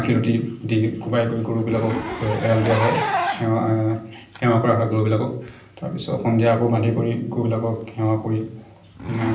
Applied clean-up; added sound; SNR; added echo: none; Zipper (clothing); 10 dB; reverberation time 0.6 s.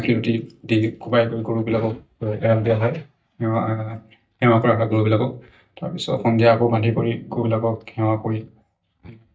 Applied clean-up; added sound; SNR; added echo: neural mask model DeepFilterNet 3.